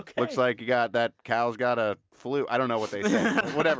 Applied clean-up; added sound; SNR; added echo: none; none; none; none.